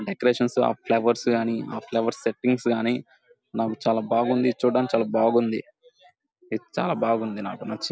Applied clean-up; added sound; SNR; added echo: none; none; none; none.